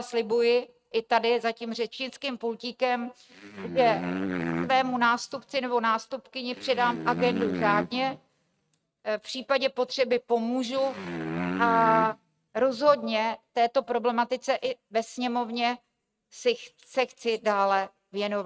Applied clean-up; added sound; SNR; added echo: neural mask model RNNoise.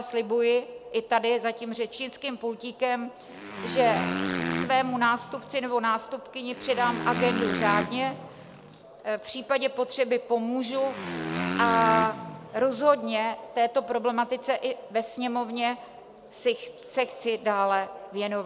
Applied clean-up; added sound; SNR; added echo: none; Motorcycle; 5 dB; none.